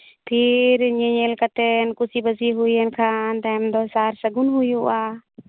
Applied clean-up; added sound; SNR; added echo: none; none; none; none.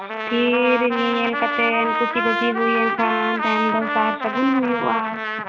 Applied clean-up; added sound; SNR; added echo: none; Trumpet; 2 dB; reverberation time 0.6 s.